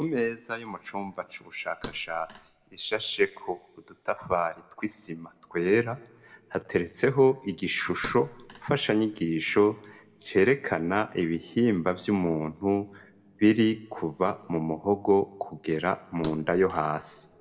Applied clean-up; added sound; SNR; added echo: none; Thump, thud; 19 dB; reverberation time 1.4 s.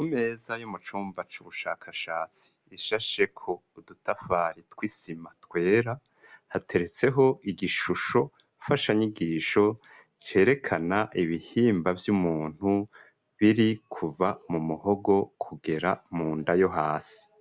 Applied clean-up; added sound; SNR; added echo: none; none; none; none.